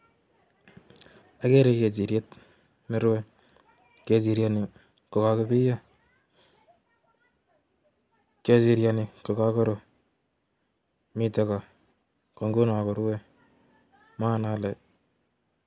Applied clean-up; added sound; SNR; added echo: none; none; none; none.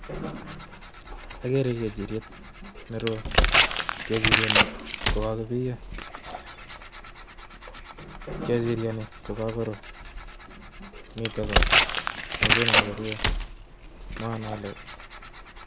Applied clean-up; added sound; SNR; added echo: none; Tearing; -5 dB; none.